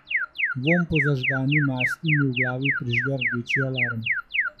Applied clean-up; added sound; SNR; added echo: classical method log-MMSE.